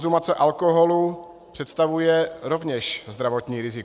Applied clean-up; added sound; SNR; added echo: none; none; none; none.